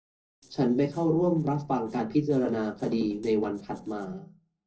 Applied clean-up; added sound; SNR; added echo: neural separator model SepFormer DNS4.